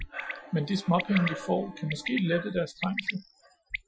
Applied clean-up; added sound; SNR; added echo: classical method Wiener filter.